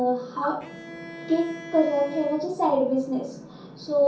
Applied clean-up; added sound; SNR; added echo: none; Bowed string instrument; 17 dB; reverberation time 0.6 s.